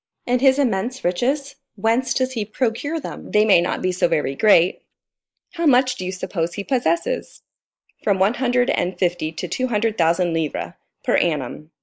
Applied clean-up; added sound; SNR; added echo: neural mask model Resemble Enhance denoiser.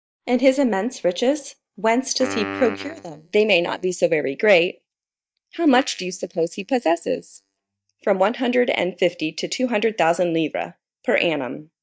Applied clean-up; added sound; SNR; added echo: neural mask model DeepFilterNet 3.